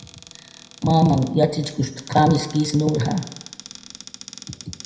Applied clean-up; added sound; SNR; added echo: none; Cupboard open or close; 19 dB; reverberation time 0.8 s.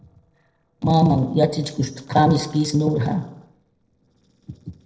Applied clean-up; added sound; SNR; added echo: neural separator model SepFormer DNS4.